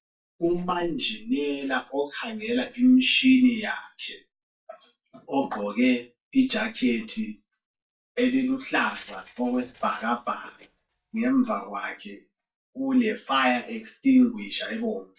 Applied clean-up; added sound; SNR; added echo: neural mask model DeepFilterNet 3.